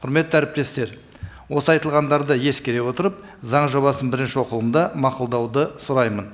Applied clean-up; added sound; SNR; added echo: none; none; none; none.